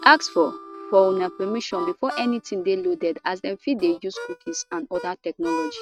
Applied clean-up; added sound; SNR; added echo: neural mask model RNNoise.